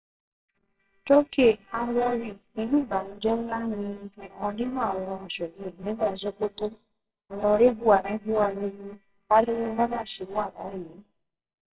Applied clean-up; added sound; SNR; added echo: neural separator model SepFormer WHAMR!.